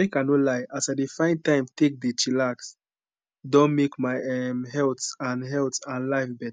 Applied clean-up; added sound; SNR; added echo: none; none; none; none.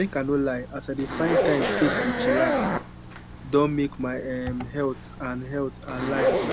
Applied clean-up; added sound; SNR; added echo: none; Zipper (clothing); 1 dB; none.